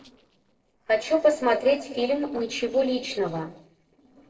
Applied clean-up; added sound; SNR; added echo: neural separator model SepFormer DNS4.